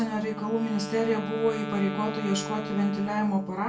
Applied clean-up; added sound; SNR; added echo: none; Wind instrument, woodwind instrument; 9 dB; reverberation time 0.3 s.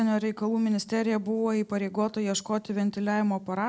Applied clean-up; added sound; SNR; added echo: none; none; none; none.